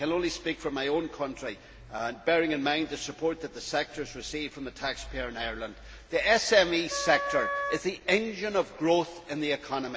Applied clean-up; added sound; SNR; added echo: none; Wind instrument, woodwind instrument; 5 dB; none.